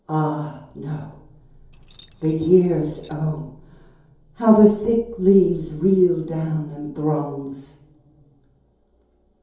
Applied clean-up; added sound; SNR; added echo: none; Keys jangling; 19 dB; reverberation time 2.8 s.